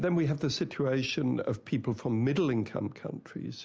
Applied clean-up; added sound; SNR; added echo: none; none; none; none.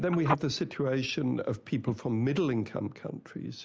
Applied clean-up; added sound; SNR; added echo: neural mask model Resemble Enhance denoiser.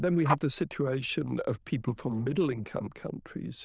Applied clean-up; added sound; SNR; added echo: neural diffusion model UNIVERSE++.